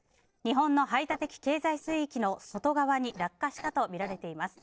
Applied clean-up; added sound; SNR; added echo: neural separator model SepFormer DNS4.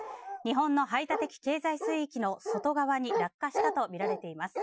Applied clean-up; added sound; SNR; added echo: classical method Wiener filter.